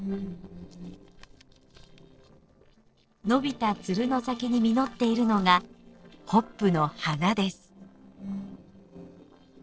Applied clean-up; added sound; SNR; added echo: neural separator model SepFormer DNS4.